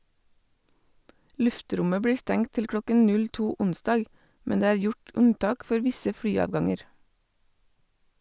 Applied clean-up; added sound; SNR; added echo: none; none; none; none.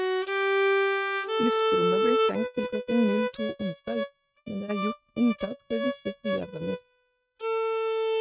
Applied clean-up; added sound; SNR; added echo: neural mask model RNNoise.